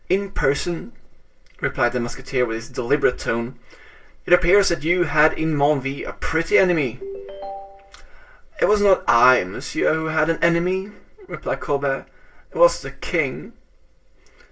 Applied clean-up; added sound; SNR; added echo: neural separator model SepFormer DNS4.